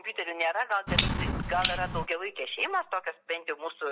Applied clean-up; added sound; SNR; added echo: none; Clock; -3 dB; none.